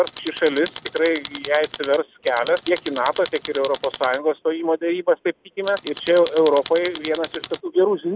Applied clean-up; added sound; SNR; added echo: none; Tools; 11 dB; none.